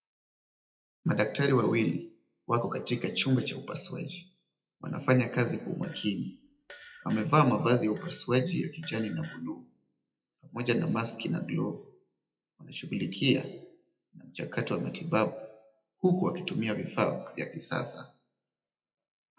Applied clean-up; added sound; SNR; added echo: classical method WPE with log-MMSE.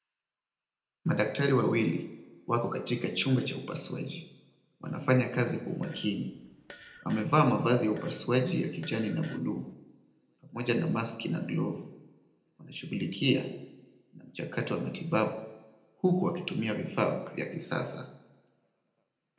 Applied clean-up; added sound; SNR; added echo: none; Fart; 19 dB; reverberation time 0.7 s.